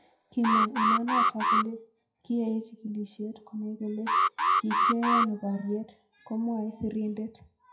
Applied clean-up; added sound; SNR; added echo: classical method WPE with log-MMSE.